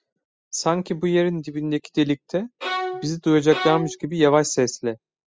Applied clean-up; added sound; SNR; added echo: classical method spectral subtraction.